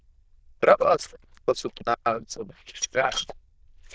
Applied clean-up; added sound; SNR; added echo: neural diffusion model UNIVERSE++.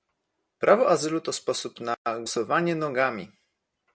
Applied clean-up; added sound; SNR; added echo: none; none; none; none.